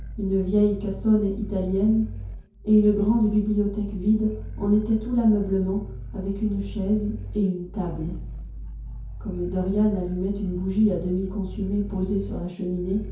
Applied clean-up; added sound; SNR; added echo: none; Growling; 10 dB; reverberation time 0.6 s.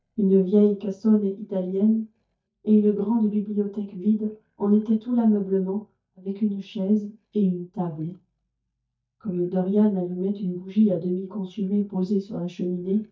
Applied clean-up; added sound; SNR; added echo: neural mask model DeepFilterNet 3.